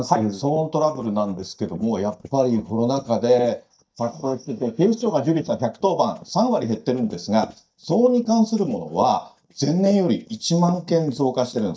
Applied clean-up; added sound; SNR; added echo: neural mask model DeepFilterNet 3.